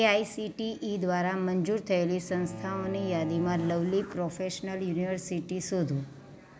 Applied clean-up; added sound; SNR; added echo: none; Bowed string instrument; 14 dB; none.